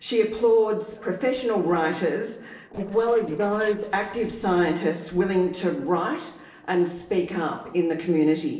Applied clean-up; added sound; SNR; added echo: neural separator model SepFormer DNS4.